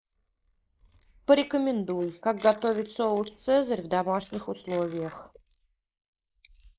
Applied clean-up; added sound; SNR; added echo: neural mask model Resemble Enhance denoiser.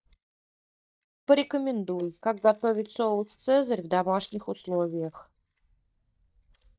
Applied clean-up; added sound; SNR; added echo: neural mask model DeepFilterNet 3.